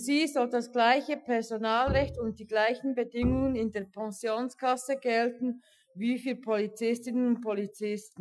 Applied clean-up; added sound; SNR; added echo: classical method Wiener filter.